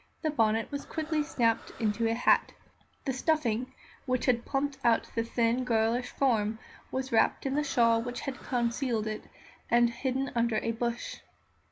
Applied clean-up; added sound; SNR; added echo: none; Breathing; 19 dB; none.